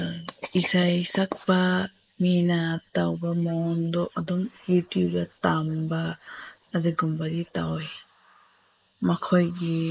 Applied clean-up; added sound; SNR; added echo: neural mask model Resemble Enhance denoiser.